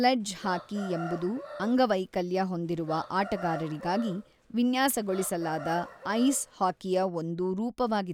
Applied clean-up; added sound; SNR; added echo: none; Chicken, rooster; 14 dB; none.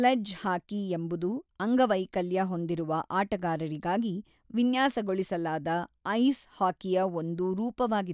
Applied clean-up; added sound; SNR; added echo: none; none; none; none.